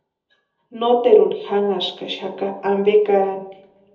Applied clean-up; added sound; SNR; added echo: none; none; none; reverberation time 0.9 s.